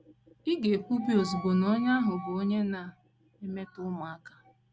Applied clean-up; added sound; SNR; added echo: none; Wind instrument, woodwind instrument; 16 dB; none.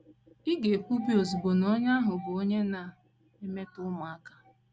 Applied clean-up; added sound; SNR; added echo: none; none; none; none.